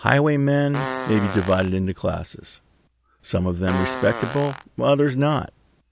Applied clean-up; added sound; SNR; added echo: none; Fart; 12 dB; none.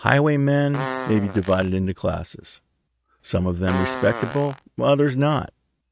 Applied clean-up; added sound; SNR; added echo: neural mask model RNNoise.